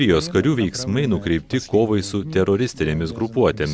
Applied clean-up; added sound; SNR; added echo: none; none; none; none.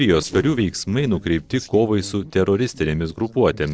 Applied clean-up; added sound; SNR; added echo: neural separator model SepFormer DNS4.